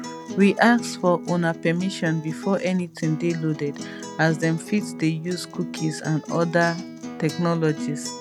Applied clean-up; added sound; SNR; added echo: none; Acoustic guitar; 11 dB; none.